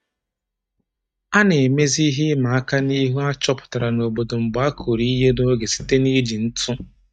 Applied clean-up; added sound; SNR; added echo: neural mask model DeepFilterNet 3.